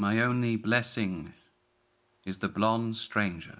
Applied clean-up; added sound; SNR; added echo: none; none; none; none.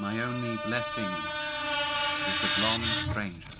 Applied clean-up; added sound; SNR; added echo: none; Screech; -4 dB; none.